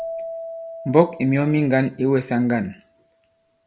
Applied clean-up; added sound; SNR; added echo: none; Keyboard (musical); 15 dB; none.